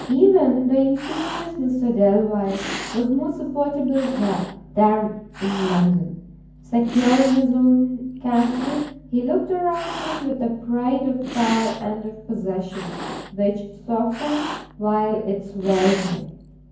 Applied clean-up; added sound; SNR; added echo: none; Cat; 14 dB; reverberation time 0.9 s.